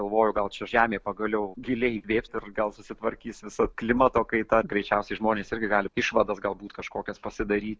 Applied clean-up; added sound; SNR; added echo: none; none; none; none.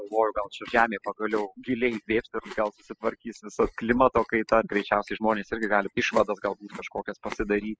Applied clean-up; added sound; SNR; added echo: classical method spectral subtraction.